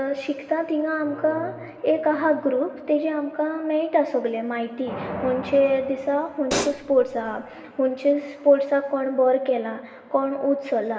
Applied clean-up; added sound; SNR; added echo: none; Hi-hat; 7 dB; reverberation time 1.8 s.